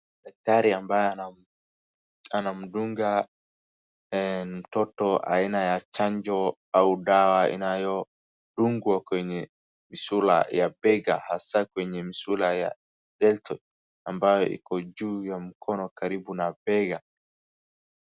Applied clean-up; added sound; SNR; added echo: none; none; none; none.